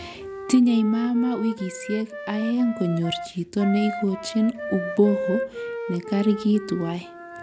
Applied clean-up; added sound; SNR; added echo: none; Wind instrument, woodwind instrument; 9 dB; none.